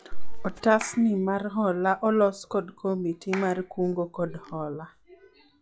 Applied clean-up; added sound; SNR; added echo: classical method log-MMSE.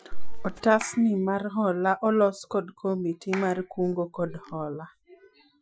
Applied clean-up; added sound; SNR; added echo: classical method Wiener filter.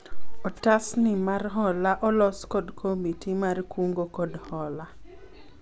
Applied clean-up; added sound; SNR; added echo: none; none; none; none.